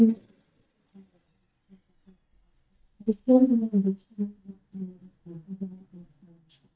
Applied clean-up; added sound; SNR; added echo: neural mask model DeepFilterNet 3.